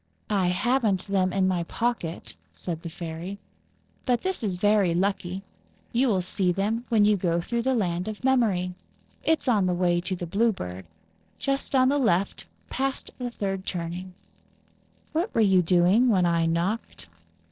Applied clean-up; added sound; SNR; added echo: neural separator model SepFormer DNS4.